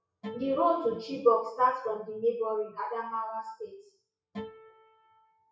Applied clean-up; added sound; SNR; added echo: classical method WPE with log-MMSE.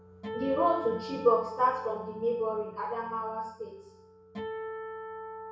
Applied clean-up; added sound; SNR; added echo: none; Acoustic guitar; 10 dB; reverberation time 0.6 s.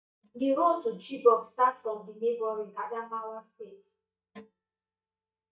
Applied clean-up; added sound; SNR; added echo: neural mask model DeepFilterNet 3.